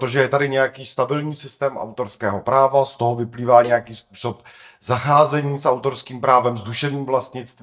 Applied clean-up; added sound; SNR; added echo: neural mask model DeepFilterNet 3.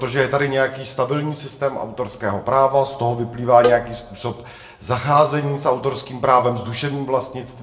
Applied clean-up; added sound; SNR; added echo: none; Cowbell; 6 dB; reverberation time 0.6 s.